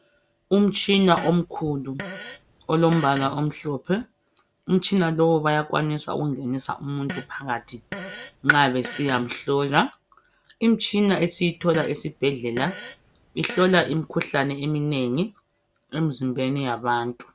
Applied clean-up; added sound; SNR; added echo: none; Fart; 14 dB; none.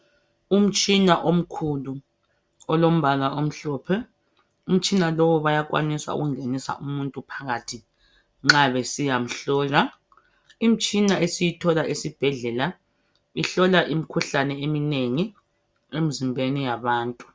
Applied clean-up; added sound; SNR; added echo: none; none; none; none.